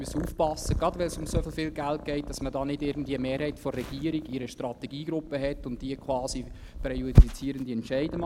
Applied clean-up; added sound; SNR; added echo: none; Purr; -2 dB; none.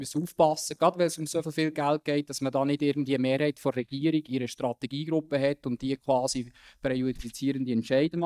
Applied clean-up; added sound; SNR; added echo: neural mask model DeepFilterNet 3.